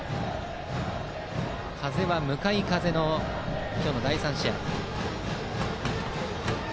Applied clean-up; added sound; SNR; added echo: none; Boiling; 14 dB; none.